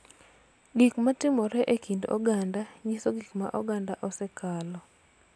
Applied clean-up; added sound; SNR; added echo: none; none; none; none.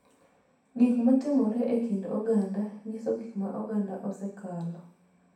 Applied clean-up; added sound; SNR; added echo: none; none; none; reverberation time 0.6 s.